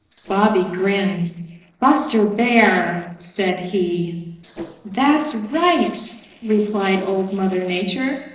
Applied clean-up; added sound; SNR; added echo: neural separator model SepFormer DNS4.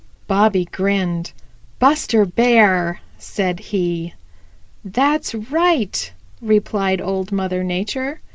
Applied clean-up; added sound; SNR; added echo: none; none; none; none.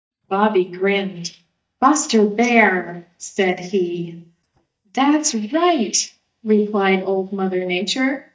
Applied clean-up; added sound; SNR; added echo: neural mask model DeepFilterNet 3.